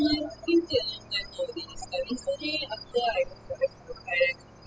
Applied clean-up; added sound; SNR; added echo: classical method spectral subtraction.